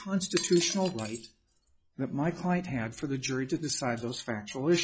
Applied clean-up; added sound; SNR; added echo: classical method log-MMSE.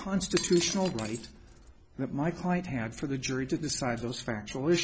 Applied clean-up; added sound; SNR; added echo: none; Shatter; 10 dB; none.